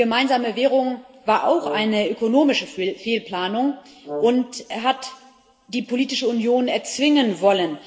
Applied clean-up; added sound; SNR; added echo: none; Brass instrument; 14 dB; reverberation time 1.3 s.